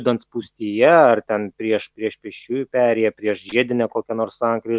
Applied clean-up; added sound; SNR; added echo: none; none; none; none.